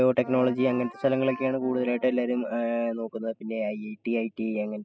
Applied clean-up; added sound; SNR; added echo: classical method spectral subtraction.